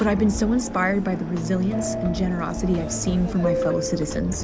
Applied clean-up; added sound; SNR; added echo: none; Subway, metro, underground; 6 dB; none.